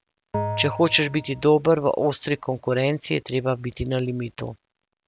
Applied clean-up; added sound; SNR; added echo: none; Bell; 10 dB; none.